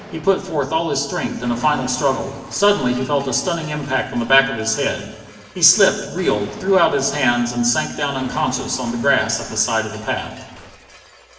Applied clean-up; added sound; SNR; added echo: none; Explosion; 19 dB; reverberation time 1.3 s.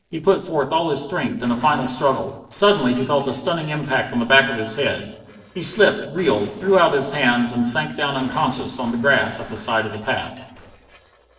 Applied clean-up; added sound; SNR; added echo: neural separator model SepFormer DNS4.